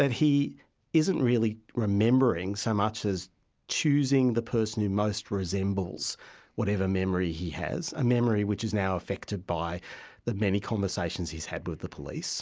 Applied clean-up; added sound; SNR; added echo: none; none; none; none.